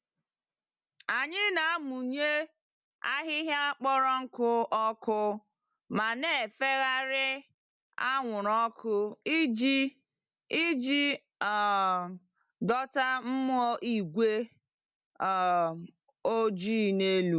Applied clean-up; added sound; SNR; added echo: none; none; none; none.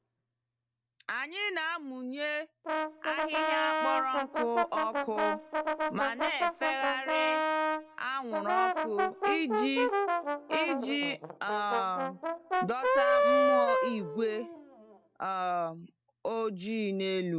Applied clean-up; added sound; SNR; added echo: none; Brass instrument; -2 dB; none.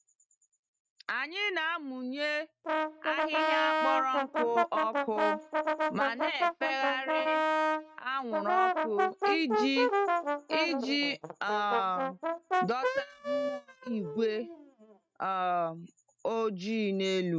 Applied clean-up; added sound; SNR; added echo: neural mask model RNNoise.